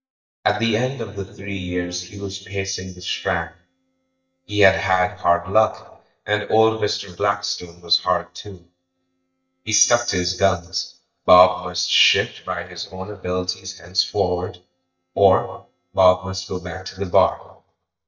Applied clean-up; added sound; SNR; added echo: neural mask model DeepFilterNet 3.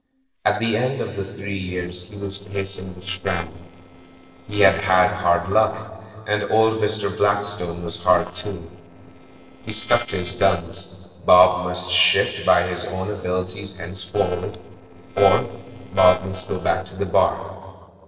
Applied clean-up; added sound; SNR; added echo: neural separator model SepFormer DNS4.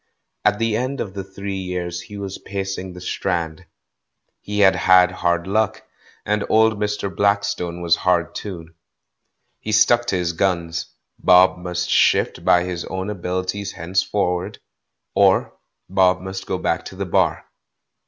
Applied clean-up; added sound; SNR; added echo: none; none; none; none.